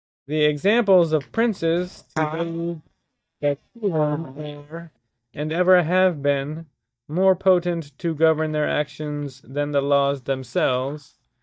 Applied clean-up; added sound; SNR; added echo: neural mask model DeepFilterNet 3.